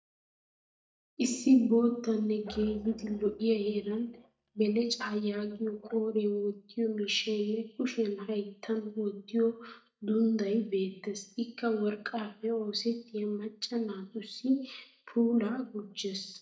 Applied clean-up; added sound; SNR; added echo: neural mask model DeepFilterNet 3.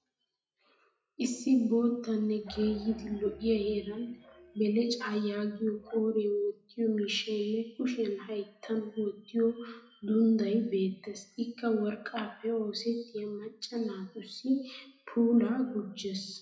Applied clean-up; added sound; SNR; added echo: classical method WPE with log-MMSE.